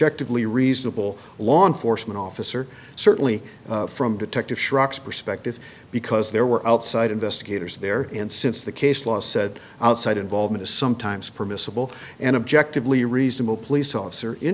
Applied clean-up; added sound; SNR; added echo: none; none; none; none.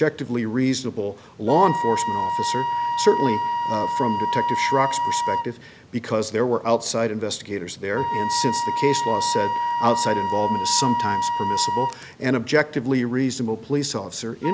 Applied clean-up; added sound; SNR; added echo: none; Wind instrument, woodwind instrument; 2 dB; none.